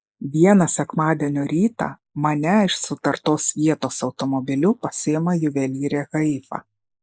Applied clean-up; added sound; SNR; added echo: neural mask model Resemble Enhance denoiser.